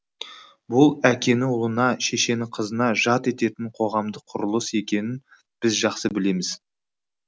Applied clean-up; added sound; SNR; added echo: none; none; none; none.